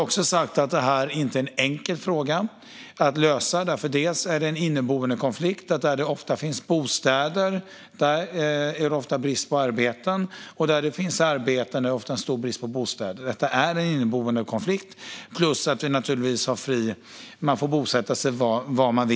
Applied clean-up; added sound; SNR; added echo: none; none; none; none.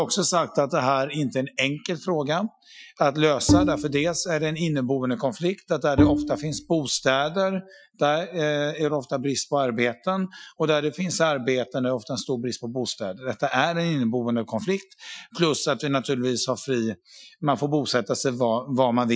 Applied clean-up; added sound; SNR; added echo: classical method Wiener filter.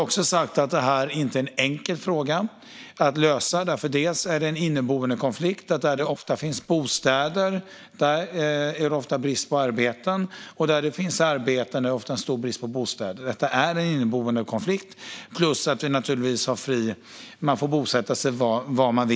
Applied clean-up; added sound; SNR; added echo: neural mask model Resemble Enhance denoiser.